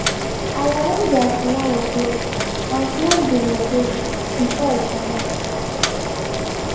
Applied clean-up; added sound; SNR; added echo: none; Boiling; 1 dB; reverberation time 1.1 s.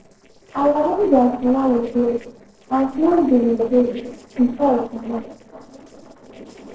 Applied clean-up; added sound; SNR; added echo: neural separator model SepFormer DNS4.